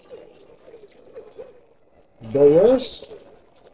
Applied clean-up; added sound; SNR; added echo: neural separator model SepFormer DNS4.